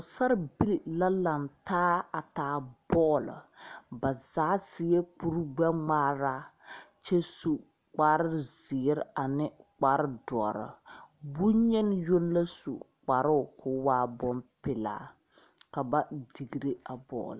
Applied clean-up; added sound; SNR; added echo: none; none; none; none.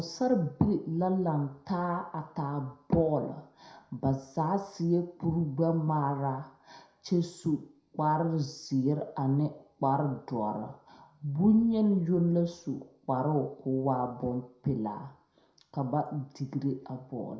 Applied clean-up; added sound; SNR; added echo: none; none; none; reverberation time 0.5 s.